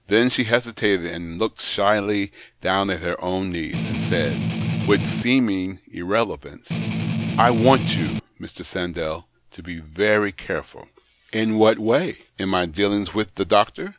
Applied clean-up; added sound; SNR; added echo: none; Strum; 1 dB; none.